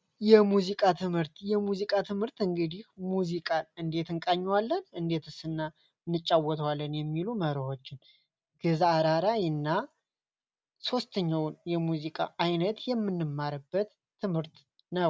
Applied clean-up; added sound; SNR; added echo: none; none; none; none.